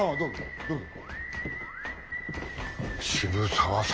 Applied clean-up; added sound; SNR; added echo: none; none; none; none.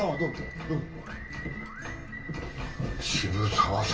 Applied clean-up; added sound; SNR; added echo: none; Acoustic guitar; 15 dB; reverberation time 0.2 s.